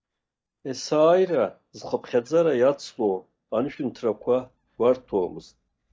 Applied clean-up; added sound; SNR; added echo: neural mask model DeepFilterNet 3.